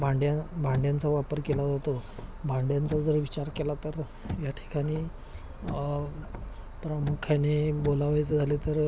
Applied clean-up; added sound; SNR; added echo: none; Car; 11 dB; none.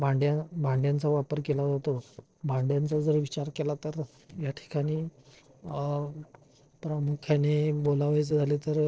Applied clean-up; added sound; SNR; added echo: neural separator model SepFormer DNS4.